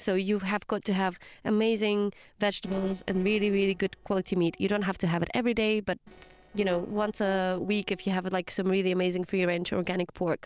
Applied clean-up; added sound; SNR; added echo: neural separator model SepFormer DNS4.